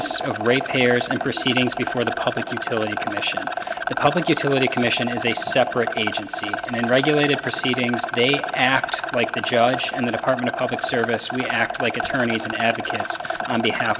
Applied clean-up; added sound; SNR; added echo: none; Rattle; 5 dB; none.